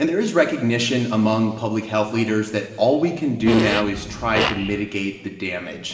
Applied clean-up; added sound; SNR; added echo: none; Fart; 3 dB; reverberation time 2.3 s.